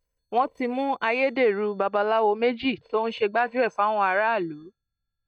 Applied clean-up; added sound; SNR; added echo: neural mask model DeepFilterNet 3.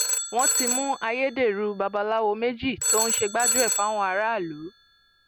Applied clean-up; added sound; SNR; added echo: none; Telephone; 2 dB; none.